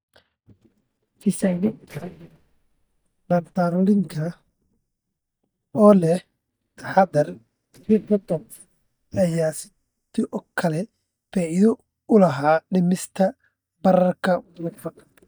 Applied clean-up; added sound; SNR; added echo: neural mask model DeepFilterNet 3.